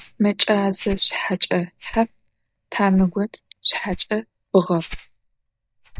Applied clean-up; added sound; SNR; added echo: neural mask model DeepFilterNet 3.